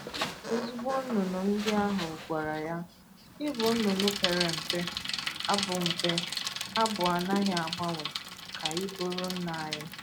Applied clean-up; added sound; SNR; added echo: none; Bicycle; 4 dB; none.